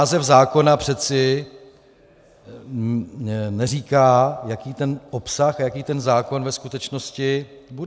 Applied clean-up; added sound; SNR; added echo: none; none; none; none.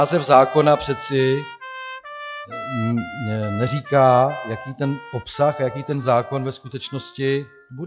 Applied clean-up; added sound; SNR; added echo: classical method log-MMSE.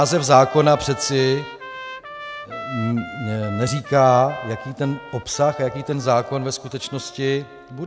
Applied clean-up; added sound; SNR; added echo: none; Trumpet; 15 dB; none.